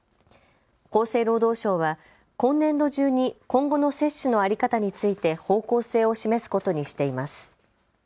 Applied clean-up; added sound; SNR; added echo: none; none; none; none.